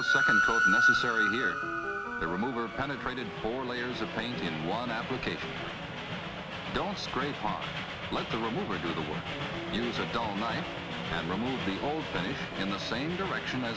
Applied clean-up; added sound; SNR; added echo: none; Train; -1 dB; none.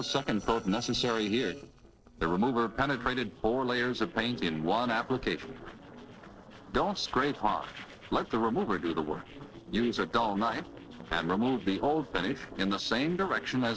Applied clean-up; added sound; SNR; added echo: neural separator model SepFormer DNS4.